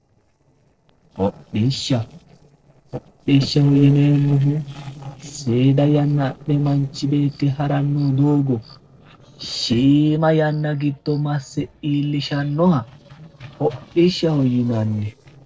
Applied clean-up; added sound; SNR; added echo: neural separator model SepFormer DNS4.